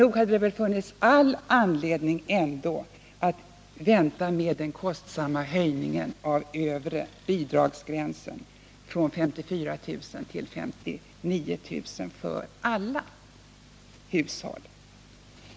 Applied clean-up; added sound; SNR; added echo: none; none; none; none.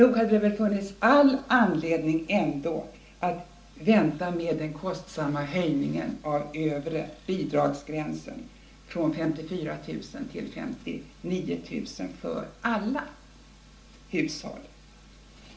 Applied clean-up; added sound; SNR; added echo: none; none; none; reverberation time 0.4 s.